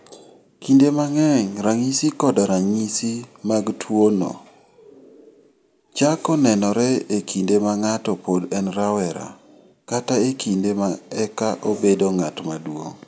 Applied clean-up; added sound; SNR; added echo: none; none; none; none.